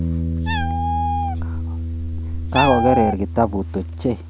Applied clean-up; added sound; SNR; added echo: none; Meow + Bass guitar; 0 dB; none.